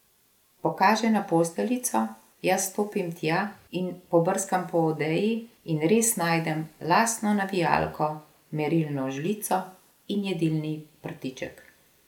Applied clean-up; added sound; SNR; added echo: none; none; none; none.